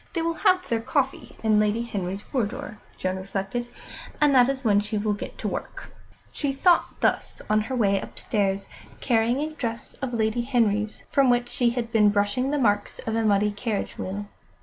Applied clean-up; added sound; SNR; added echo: none; none; none; none.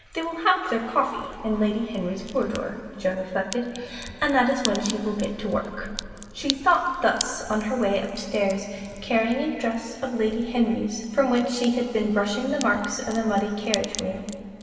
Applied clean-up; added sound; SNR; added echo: none; Crack; 15 dB; reverberation time 2.7 s.